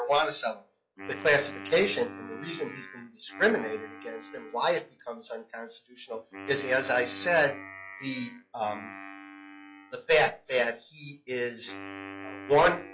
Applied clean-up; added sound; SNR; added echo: classical method log-MMSE.